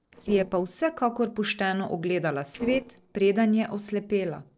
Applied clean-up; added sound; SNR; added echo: neural separator model SepFormer DNS4.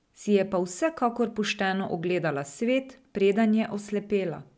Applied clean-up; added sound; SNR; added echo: none; none; none; none.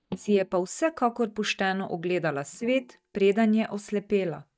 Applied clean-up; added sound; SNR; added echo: neural mask model DeepFilterNet 3.